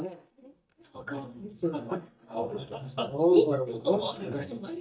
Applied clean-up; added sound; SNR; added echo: neural mask model DeepFilterNet 3.